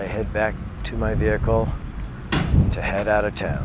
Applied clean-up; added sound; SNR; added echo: none; none; none; none.